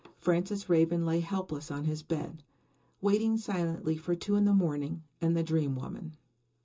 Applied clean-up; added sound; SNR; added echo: none; none; none; reverberation time 0.2 s.